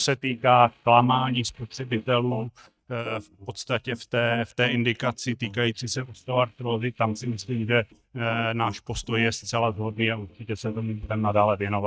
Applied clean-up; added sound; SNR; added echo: neural mask model DeepFilterNet 3.